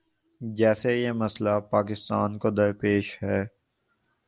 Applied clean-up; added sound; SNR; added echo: none; none; none; none.